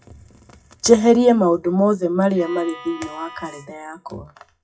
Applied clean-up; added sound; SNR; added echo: classical method WPE with log-MMSE.